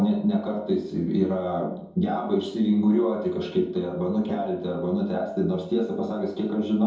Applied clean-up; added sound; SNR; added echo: none; none; none; reverberation time 2.7 s.